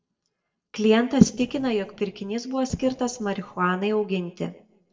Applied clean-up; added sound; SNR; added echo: neural separator model SepFormer DNS4.